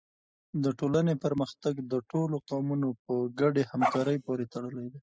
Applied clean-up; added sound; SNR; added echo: classical method spectral subtraction.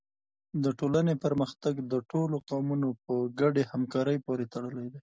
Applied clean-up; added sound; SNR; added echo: none; none; none; none.